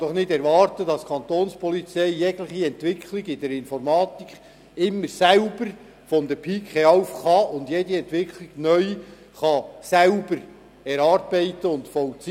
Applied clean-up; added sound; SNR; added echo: none; none; none; none.